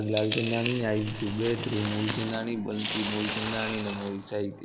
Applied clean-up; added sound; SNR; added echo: none; Coin (dropping); 2 dB; none.